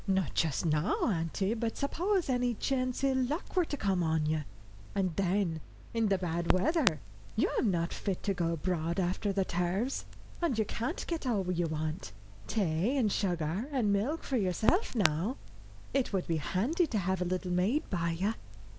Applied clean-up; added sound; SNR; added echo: none; Crackle; 9 dB; none.